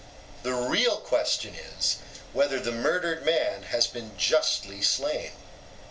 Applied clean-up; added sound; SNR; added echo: none; none; none; none.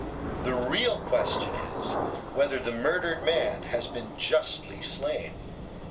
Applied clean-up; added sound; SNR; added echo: none; Thunder / Rain; 7 dB; none.